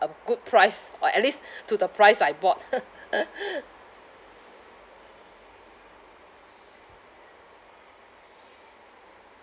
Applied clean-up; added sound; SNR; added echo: none; none; none; none.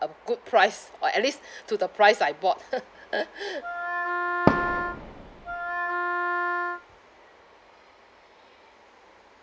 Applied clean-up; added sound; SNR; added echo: none; Wind instrument, woodwind instrument + Fireworks; -2 dB; none.